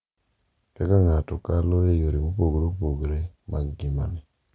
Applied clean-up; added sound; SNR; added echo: none; none; none; none.